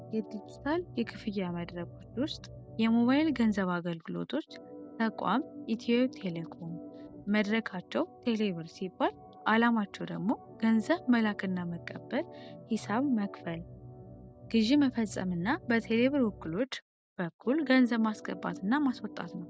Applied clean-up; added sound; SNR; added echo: none; Organ; 17 dB; none.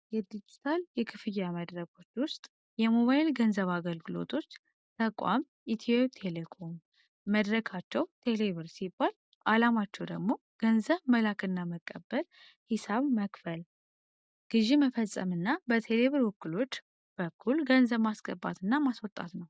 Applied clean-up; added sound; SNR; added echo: none; none; none; none.